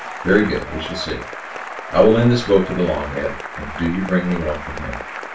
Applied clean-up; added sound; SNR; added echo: none; Applause / Cheering; 11 dB; reverberation time 0.3 s.